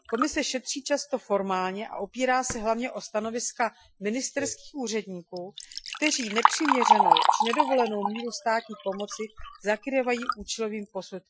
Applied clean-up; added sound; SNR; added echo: classical method Wiener filter.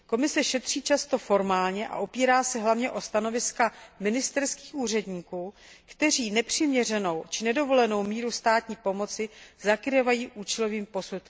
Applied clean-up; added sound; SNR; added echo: none; none; none; none.